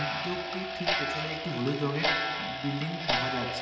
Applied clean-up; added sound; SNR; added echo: none; Clock; -2 dB; reverberation time 2.0 s.